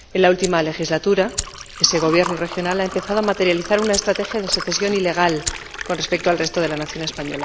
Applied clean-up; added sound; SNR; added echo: none; Fire + Liquid; 11 dB; none.